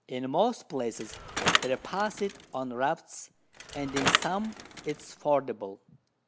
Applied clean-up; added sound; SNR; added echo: none; Bicycle; 1 dB; none.